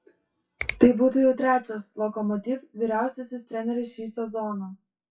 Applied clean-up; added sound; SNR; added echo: classical method WPE with log-MMSE.